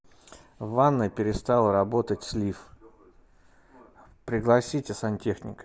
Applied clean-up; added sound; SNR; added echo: none; none; none; none.